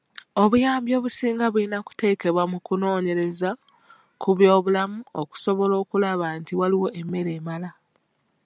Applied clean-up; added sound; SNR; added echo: none; none; none; none.